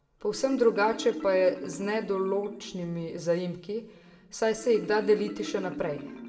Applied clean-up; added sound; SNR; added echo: none; Marimba, xylophone; 13 dB; reverberation time 1.1 s.